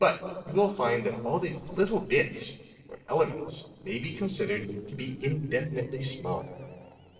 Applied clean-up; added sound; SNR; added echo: neural separator model SepFormer DNS4.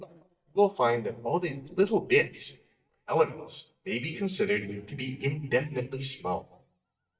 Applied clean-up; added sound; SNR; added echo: neural mask model DeepFilterNet 3.